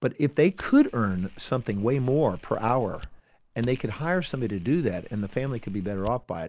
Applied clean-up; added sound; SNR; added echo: none; Fire; 18 dB; none.